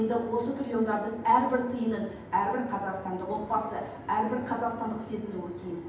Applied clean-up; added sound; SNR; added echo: none; none; none; reverberation time 0.9 s.